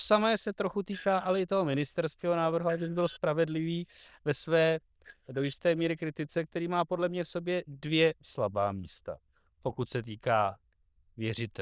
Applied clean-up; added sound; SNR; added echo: neural diffusion model UNIVERSE++.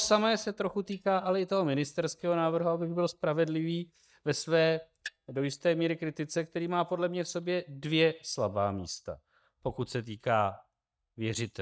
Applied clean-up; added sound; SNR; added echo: neural mask model DeepFilterNet 3.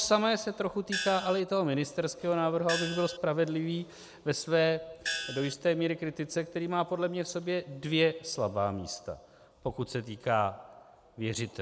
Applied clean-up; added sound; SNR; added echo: none; Gong; 5 dB; none.